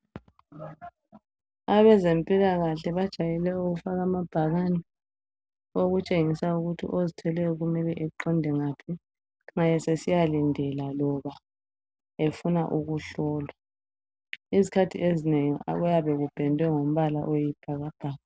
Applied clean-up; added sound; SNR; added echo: none; none; none; none.